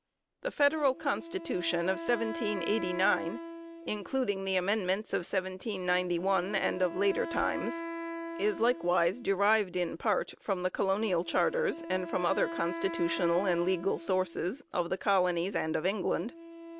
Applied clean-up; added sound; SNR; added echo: none; Wind instrument, woodwind instrument; 11 dB; none.